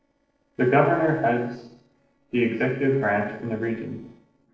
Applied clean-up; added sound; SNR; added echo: neural separator model SepFormer DNS4.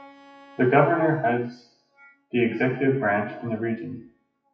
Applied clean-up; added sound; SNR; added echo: classical method WPE with log-MMSE.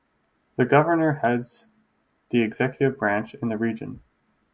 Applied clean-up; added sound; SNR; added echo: none; none; none; none.